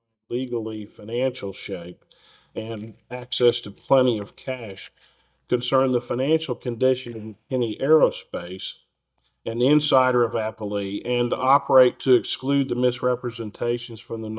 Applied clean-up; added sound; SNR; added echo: neural mask model DeepFilterNet 3.